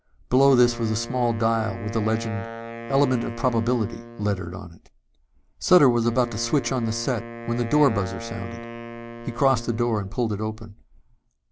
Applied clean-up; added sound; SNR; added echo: none; Wind instrument, woodwind instrument; 13 dB; none.